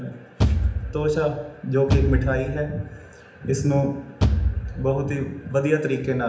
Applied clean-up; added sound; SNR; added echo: none; Bass drum / Thump, thud; 0 dB; reverberation time 0.8 s.